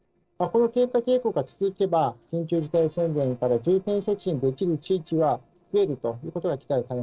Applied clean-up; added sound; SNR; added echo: neural separator model SepFormer DNS4.